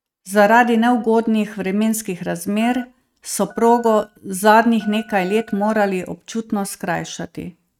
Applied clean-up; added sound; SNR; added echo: neural mask model RNNoise.